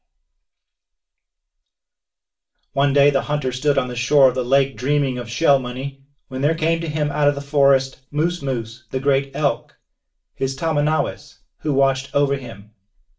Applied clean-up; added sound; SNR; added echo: none; none; none; reverberation time 0.3 s.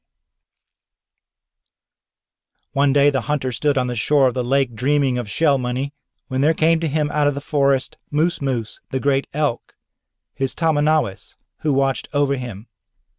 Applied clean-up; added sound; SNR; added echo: none; none; none; none.